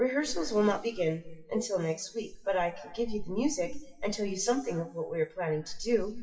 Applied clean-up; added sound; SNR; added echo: classical method WPE with log-MMSE.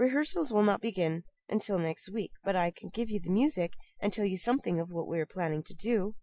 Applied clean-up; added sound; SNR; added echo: none; none; none; none.